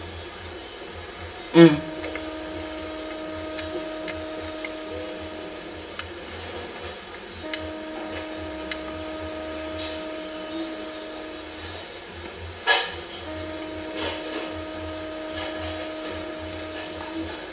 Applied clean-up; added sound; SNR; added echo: none; Wind instrument, woodwind instrument; 8 dB; reverberation time 0.2 s.